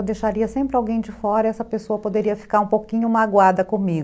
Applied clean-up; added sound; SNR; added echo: none; none; none; none.